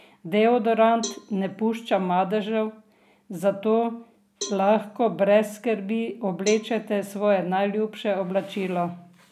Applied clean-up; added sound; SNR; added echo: none; Cowbell; 18 dB; none.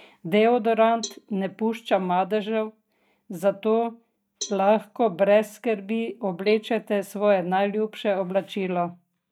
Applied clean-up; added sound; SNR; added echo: neural mask model DeepFilterNet 3.